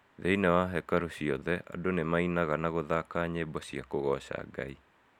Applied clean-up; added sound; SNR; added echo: none; none; none; none.